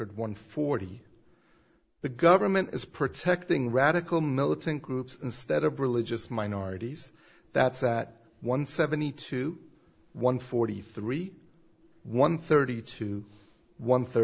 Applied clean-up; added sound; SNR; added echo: none; none; none; none.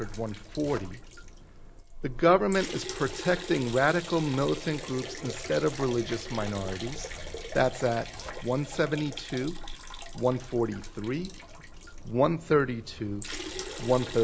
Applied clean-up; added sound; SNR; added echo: none; Zipper (clothing) + Liquid; 10 dB; none.